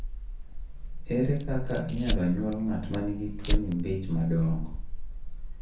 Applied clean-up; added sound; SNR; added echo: none; Fire; 1 dB; reverberation time 0.5 s.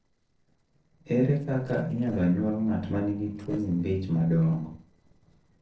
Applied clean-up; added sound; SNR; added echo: neural separator model SepFormer DNS4.